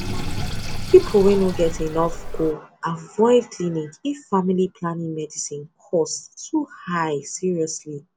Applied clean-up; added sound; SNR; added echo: none; Sink (filling or washing); 8 dB; none.